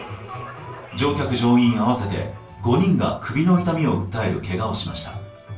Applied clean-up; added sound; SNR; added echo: none; none; none; reverberation time 0.3 s.